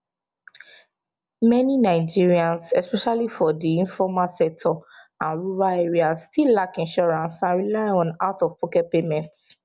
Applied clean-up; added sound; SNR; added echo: none; none; none; none.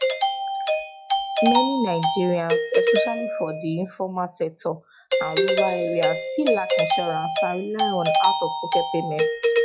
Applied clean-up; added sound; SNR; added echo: classical method log-MMSE.